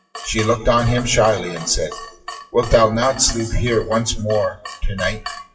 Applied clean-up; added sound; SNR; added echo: classical method WPE with log-MMSE.